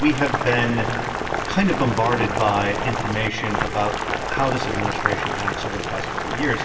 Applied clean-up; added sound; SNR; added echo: none; Boiling; 2 dB; reverberation time 2.4 s.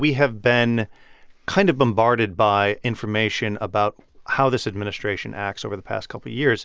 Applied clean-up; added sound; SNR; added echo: none; none; none; none.